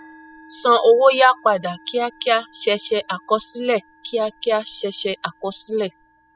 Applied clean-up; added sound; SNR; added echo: classical method spectral subtraction.